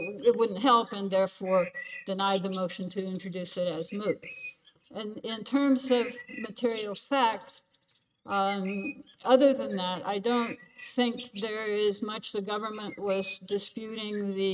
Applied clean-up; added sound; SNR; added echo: neural mask model RNNoise.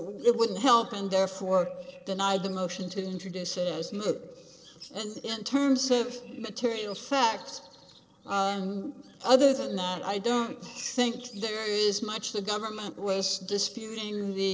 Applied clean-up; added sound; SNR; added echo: neural separator model SepFormer DNS4.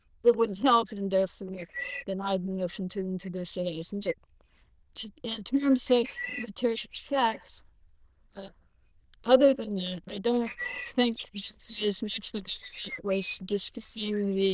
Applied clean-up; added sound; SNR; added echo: neural diffusion model UNIVERSE++.